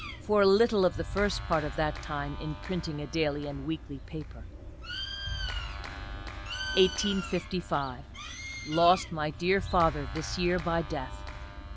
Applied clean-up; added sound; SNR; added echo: none; Bird + Clapping; 8 dB; none.